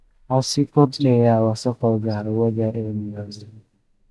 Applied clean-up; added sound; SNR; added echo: neural mask model DeepFilterNet 3.